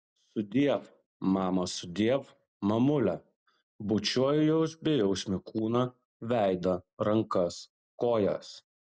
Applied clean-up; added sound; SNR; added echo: none; none; none; none.